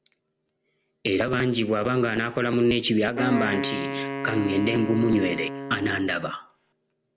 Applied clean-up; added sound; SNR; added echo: none; Wind instrument, woodwind instrument; 7 dB; none.